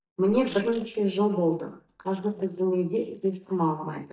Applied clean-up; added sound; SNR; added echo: neural mask model DeepFilterNet 3.